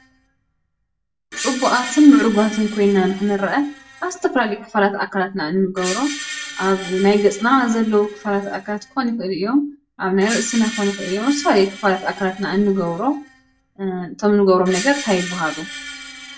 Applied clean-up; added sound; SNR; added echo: none; Screech; 14 dB; reverberation time 0.2 s.